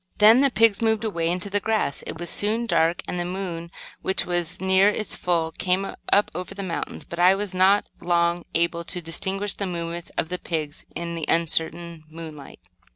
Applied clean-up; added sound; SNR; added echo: none; none; none; none.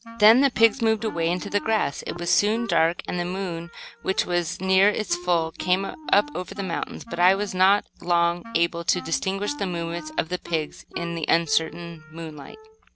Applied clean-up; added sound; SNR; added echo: none; Wind instrument, woodwind instrument; 17 dB; none.